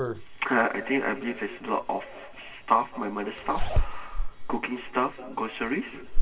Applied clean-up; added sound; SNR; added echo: none; Zipper (clothing); -1 dB; reverberation time 2.0 s.